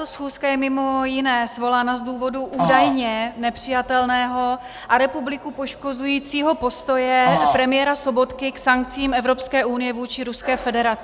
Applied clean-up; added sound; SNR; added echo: none; Fart; 0 dB; none.